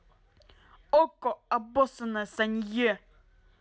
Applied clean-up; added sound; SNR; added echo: none; none; none; none.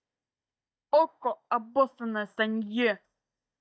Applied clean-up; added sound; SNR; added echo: neural mask model DeepFilterNet 3.